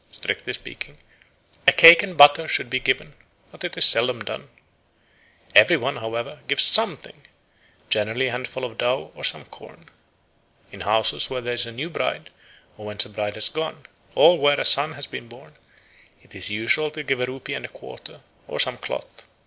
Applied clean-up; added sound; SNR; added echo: none; none; none; none.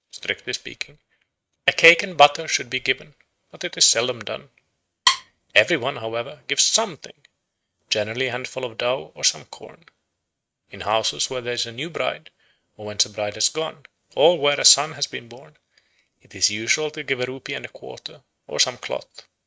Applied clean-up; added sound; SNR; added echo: neural mask model RNNoise.